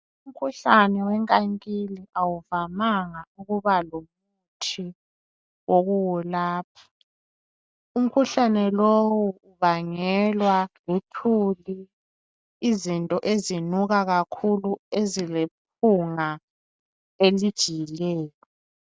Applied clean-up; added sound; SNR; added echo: none; none; none; none.